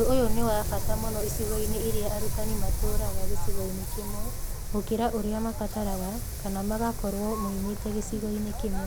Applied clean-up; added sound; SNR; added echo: none; Wind; -3 dB; none.